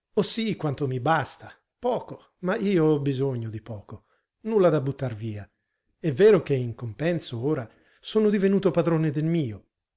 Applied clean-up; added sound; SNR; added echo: none; none; none; none.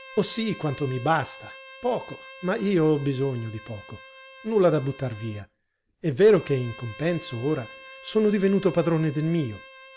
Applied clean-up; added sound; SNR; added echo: none; Bowed string instrument; 20 dB; none.